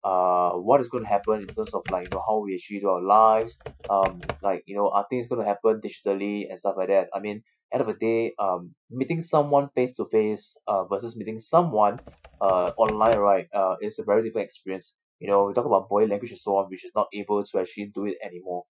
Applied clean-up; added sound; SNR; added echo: classical method Wiener filter.